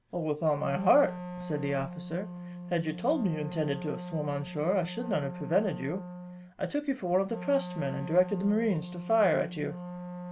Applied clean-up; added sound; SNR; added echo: none; Wind instrument, woodwind instrument; 10 dB; none.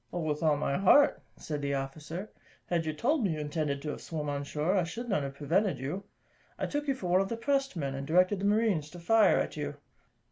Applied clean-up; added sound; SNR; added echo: none; none; none; none.